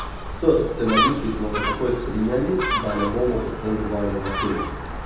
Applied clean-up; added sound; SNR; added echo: none; Gull, seagull; 3 dB; reverberation time 0.8 s.